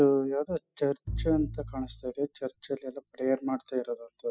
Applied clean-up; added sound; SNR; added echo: classical method spectral subtraction.